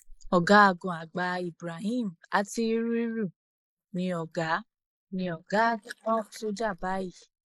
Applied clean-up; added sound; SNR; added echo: neural mask model Resemble Enhance denoiser.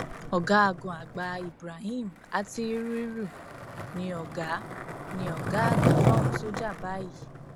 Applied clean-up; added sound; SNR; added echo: none; Skateboard; -1 dB; none.